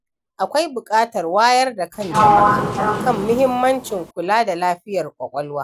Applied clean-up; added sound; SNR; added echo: none; Sliding door; -2 dB; none.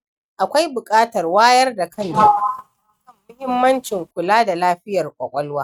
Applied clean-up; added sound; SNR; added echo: neural mask model RNNoise.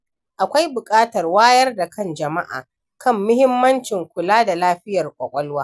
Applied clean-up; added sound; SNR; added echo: none; none; none; none.